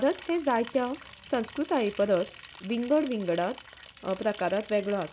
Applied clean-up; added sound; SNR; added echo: none; Liquid; 18 dB; none.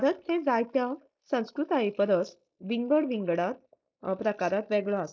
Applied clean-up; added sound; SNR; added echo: neural mask model Resemble Enhance denoiser.